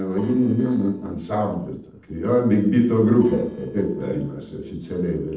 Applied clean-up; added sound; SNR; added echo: neural separator model SepFormer DNS4.